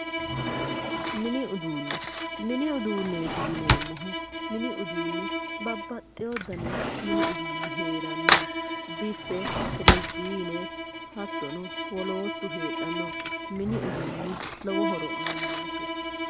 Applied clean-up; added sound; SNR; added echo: none; Cutlery, silverware / Drawer open or close + Bowed string instrument; -4 dB; none.